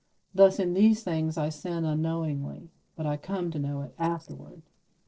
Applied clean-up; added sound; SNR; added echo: neural separator model SepFormer DNS4.